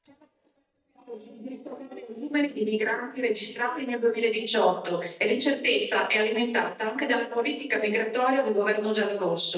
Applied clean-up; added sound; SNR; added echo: neural mask model DeepFilterNet 3.